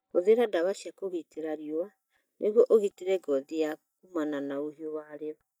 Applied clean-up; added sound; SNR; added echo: neural mask model DeepFilterNet 3.